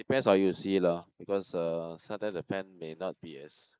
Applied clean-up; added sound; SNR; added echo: neural mask model Resemble Enhance denoiser.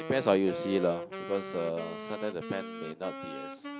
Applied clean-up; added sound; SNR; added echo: none; Wind instrument, woodwind instrument; 8 dB; none.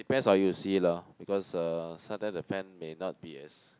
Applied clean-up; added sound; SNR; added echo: none; none; none; none.